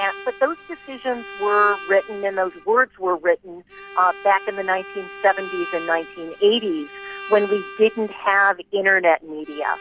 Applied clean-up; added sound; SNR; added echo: none; Bowed string instrument; 16 dB; none.